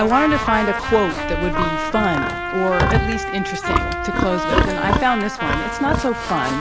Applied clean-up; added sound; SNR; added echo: none; Livestock, farm animals, working animals + Trumpet; 0 dB; none.